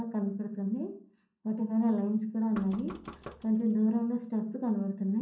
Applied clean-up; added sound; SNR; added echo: none; Knock; 18 dB; reverberation time 0.6 s.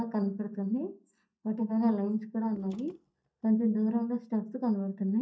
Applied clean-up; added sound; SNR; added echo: neural mask model DeepFilterNet 3.